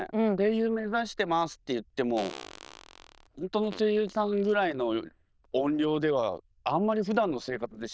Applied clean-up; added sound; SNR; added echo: neural diffusion model UNIVERSE++.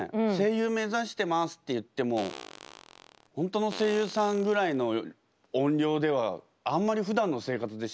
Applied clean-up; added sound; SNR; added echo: none; Fart; 17 dB; none.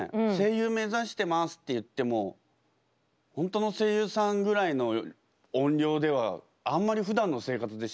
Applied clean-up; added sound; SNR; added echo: none; none; none; none.